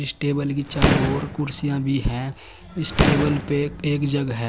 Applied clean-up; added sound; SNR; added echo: none; Fireworks; 2 dB; none.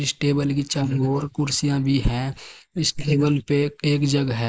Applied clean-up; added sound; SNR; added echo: neural mask model Resemble Enhance denoiser.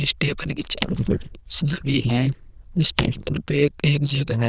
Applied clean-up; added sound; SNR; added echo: neural diffusion model UNIVERSE++.